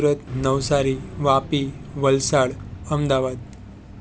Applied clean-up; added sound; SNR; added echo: none; Car; 14 dB; none.